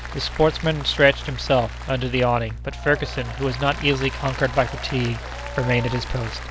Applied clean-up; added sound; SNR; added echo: none; Applause; 13 dB; none.